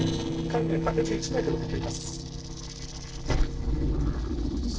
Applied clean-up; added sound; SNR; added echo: neural separator model SepFormer DNS4.